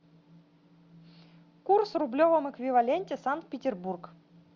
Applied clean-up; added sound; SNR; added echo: none; none; none; none.